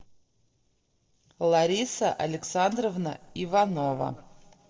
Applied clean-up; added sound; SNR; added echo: neural separator model SepFormer DNS4.